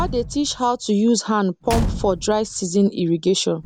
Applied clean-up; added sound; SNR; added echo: none; Slam / Truck / Car; 10 dB; none.